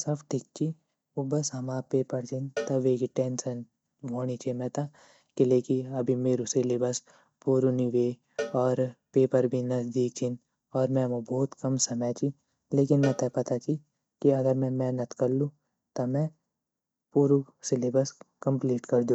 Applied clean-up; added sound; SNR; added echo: none; Cowbell; 16 dB; none.